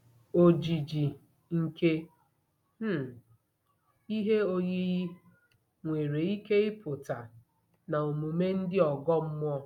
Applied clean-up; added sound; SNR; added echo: none; none; none; none.